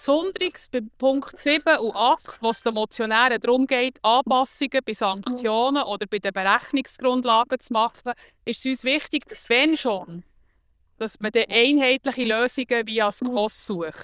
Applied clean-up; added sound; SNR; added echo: neural diffusion model UNIVERSE++.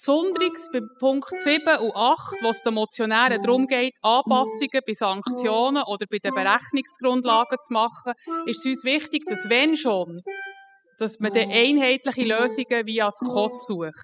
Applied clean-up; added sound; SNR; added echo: classical method spectral subtraction.